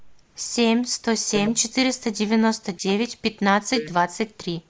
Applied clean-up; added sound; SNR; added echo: neural mask model Resemble Enhance denoiser.